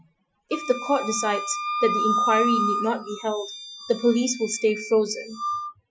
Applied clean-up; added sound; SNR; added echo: classical method Wiener filter.